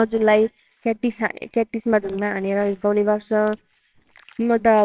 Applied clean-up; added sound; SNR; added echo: neural separator model SepFormer WHAMR!.